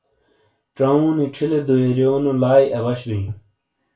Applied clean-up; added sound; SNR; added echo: none; none; none; reverberation time 0.3 s.